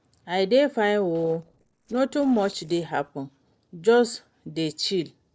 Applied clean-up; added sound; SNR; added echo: neural separator model SepFormer DNS4.